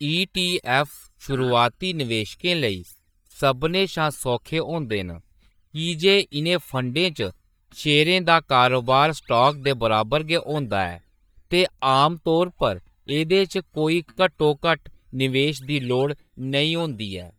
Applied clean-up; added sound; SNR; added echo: neural mask model DeepFilterNet 3.